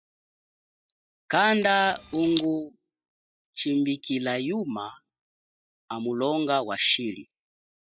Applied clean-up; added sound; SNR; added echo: classical method spectral subtraction.